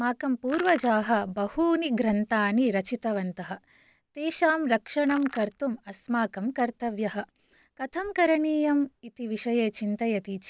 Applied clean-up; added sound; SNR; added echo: neural mask model Resemble Enhance denoiser.